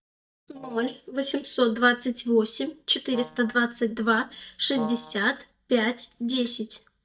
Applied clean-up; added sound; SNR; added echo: neural mask model DeepFilterNet 3.